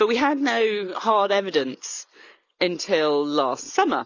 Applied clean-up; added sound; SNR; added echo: neural mask model Resemble Enhance denoiser.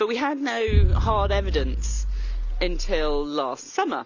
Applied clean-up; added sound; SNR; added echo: none; Explosion; -3 dB; none.